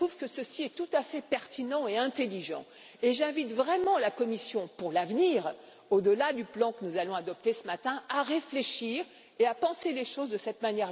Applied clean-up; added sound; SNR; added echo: none; none; none; none.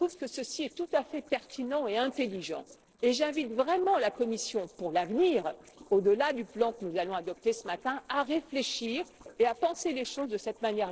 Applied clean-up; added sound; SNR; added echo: neural separator model SepFormer DNS4.